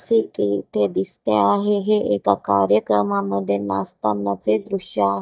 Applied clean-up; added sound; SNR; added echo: neural mask model DeepFilterNet 3.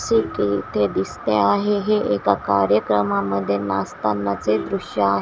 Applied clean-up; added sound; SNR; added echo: none; Vehicle horn, car horn, honking; 18 dB; none.